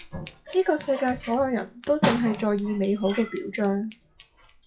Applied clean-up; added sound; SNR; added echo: classical method WPE with log-MMSE.